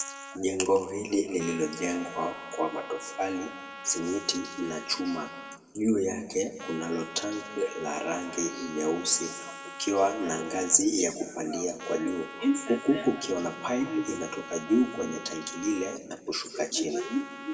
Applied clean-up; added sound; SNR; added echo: none; Trumpet; 14 dB; reverberation time 1.3 s.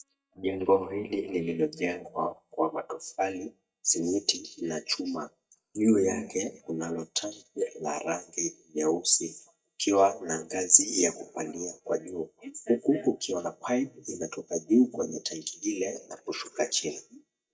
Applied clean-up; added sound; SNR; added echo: neural mask model DeepFilterNet 3.